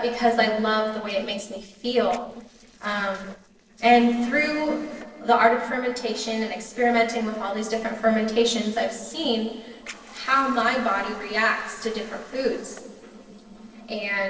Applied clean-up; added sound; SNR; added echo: neural separator model SepFormer DNS4.